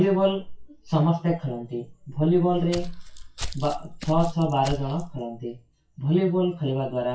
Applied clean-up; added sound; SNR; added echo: classical method WPE with log-MMSE.